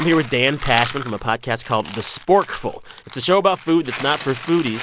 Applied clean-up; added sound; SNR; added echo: none; Coin (dropping); 14 dB; none.